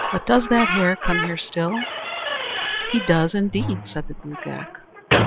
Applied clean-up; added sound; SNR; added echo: none; Squeak / Slam; 3 dB; none.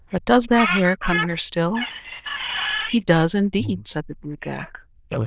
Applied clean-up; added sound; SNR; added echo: neural diffusion model UNIVERSE++.